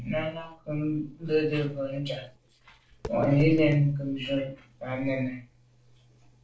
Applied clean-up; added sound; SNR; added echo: neural separator model SepFormer DNS4.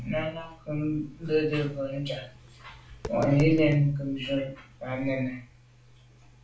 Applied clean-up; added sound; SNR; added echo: none; Tap; 16 dB; reverberation time 0.3 s.